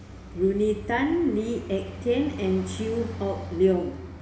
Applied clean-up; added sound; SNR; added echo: none; Traffic noise, roadway noise; 12 dB; reverberation time 0.9 s.